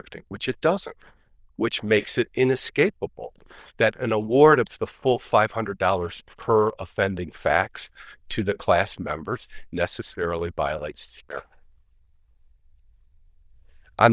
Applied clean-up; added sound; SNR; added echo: neural diffusion model UNIVERSE++.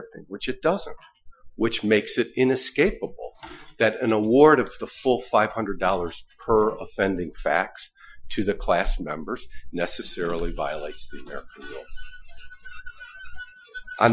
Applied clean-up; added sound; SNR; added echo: classical method Wiener filter.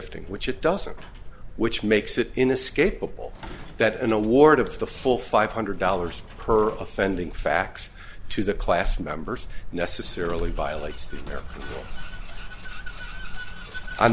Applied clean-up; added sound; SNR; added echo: none; Vehicle; 19 dB; none.